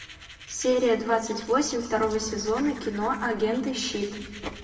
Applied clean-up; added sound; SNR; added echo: none; Domestic sounds, home sounds; 20 dB; reverberation time 1.6 s.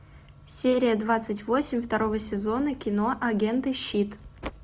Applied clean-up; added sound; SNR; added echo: none; none; none; none.